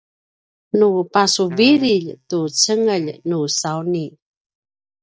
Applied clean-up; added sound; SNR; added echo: neural mask model DeepFilterNet 3.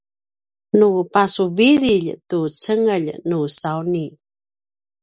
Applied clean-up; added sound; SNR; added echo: none; none; none; none.